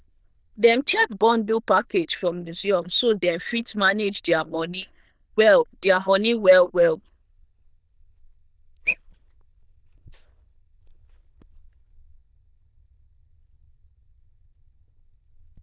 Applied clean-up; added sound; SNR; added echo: neural diffusion model UNIVERSE++.